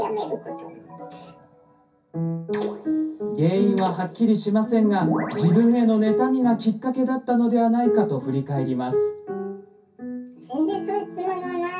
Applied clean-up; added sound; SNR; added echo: none; none; none; reverberation time 0.3 s.